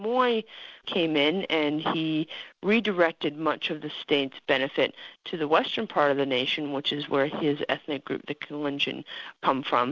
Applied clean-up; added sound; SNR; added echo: none; none; none; none.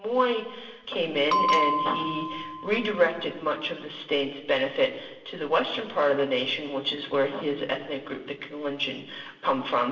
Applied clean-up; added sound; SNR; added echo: none; Bell; 1 dB; reverberation time 1.2 s.